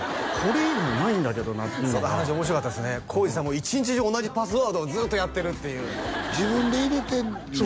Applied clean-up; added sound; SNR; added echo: none; none; none; none.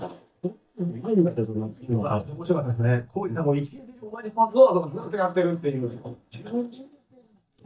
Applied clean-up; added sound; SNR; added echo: neural mask model DeepFilterNet 3.